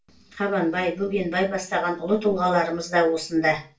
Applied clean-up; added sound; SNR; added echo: none; none; none; reverberation time 0.3 s.